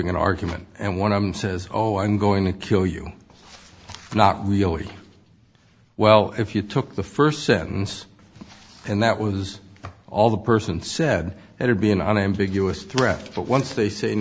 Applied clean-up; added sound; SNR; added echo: none; none; none; none.